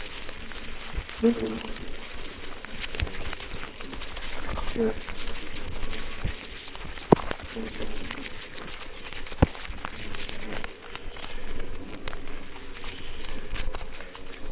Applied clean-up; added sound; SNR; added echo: neural separator model SepFormer WHAMR!.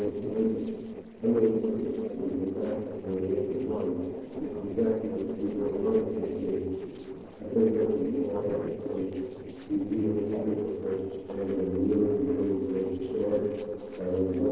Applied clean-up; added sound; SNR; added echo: neural separator model SepFormer DNS4.